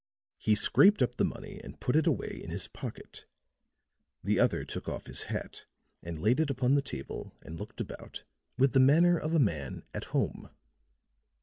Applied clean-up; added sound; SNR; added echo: none; none; none; none.